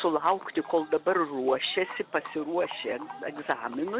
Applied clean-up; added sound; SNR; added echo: none; Livestock, farm animals, working animals; 16 dB; none.